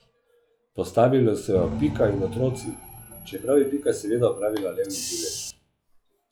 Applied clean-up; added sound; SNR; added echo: classical method log-MMSE.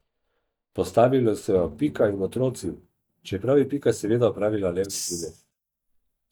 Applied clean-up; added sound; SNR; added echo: neural mask model DeepFilterNet 3.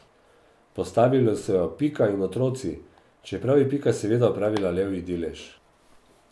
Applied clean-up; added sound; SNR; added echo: none; none; none; none.